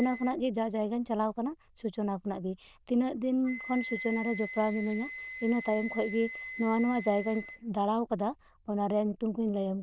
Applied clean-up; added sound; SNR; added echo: neural diffusion model UNIVERSE++.